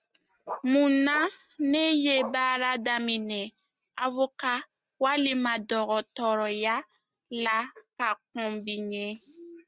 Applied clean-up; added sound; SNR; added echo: neural mask model RNNoise.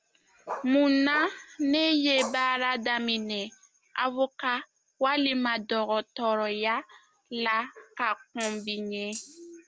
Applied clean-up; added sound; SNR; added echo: none; Rattle (instrument) + Bark; 13 dB; none.